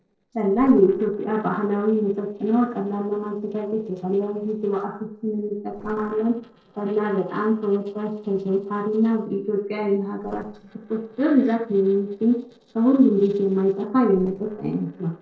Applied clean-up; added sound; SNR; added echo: neural separator model SepFormer DNS4.